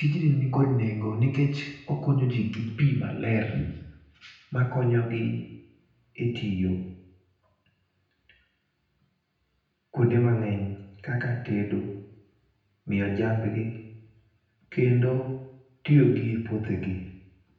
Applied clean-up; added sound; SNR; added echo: none; none; none; reverberation time 0.9 s.